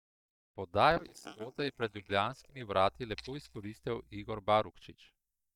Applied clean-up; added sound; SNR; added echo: neural mask model DeepFilterNet 3.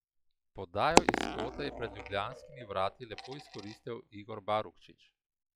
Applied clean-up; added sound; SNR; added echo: classical method log-MMSE.